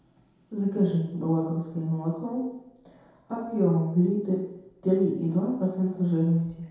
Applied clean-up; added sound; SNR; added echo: none; none; none; reverberation time 0.8 s.